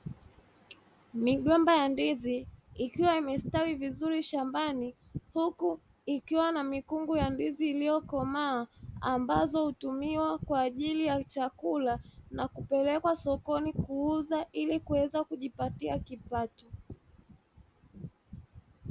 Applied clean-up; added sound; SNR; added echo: none; none; none; none.